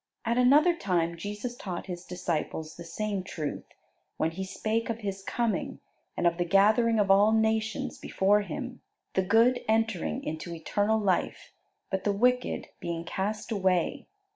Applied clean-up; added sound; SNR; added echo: none; none; none; none.